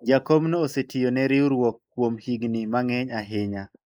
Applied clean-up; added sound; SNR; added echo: neural mask model Resemble Enhance denoiser.